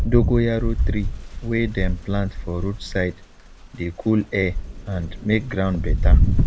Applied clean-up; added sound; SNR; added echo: none; Rain; -1 dB; none.